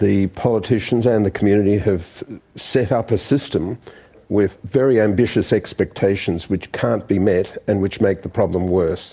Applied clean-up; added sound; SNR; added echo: none; none; none; none.